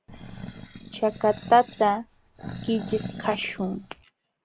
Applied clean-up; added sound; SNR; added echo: none; Animal; 12 dB; none.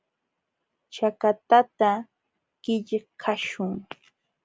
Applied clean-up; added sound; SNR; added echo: none; none; none; none.